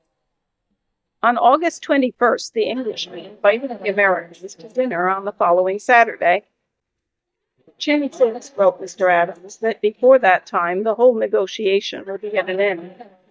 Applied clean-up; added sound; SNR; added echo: neural mask model DeepFilterNet 3.